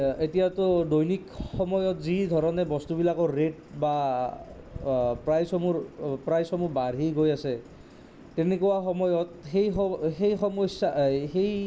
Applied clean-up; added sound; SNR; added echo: none; none; none; none.